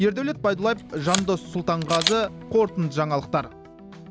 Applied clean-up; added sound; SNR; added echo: none; Camera; 7 dB; none.